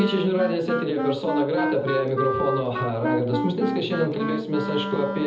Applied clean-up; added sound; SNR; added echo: none; Wind instrument, woodwind instrument; 4 dB; reverberation time 0.7 s.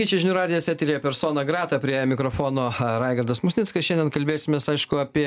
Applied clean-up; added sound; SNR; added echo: none; none; none; none.